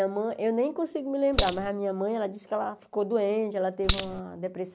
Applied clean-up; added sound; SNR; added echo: none; Coin (dropping); 0 dB; none.